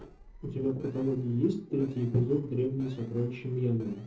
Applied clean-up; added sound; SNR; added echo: neural separator model SepFormer DNS4.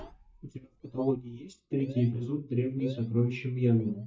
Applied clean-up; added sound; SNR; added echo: neural mask model DeepFilterNet 3.